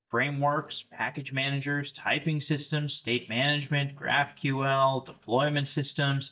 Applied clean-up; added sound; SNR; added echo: neural mask model DeepFilterNet 3.